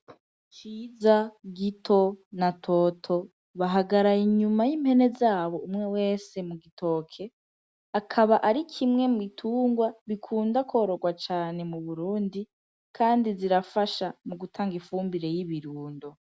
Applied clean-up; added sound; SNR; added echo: none; none; none; none.